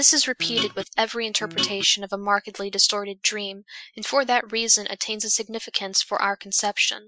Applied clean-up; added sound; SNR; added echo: classical method Wiener filter.